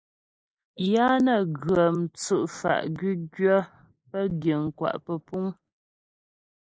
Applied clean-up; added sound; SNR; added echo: neural mask model Resemble Enhance denoiser.